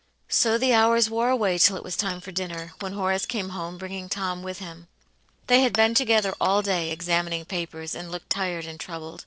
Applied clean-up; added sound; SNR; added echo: neural separator model SepFormer DNS4.